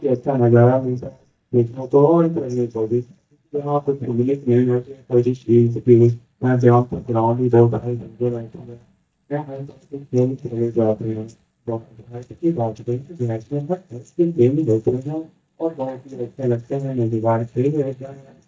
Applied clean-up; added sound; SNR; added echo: neural mask model DeepFilterNet 3.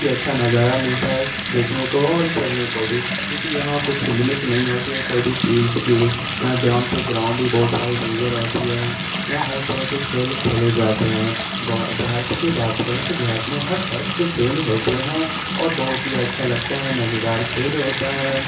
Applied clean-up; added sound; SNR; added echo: none; Bathtub (filling or washing) / Sink (filling or washing) / Water tap, faucet; 2 dB; reverberation time 0.7 s.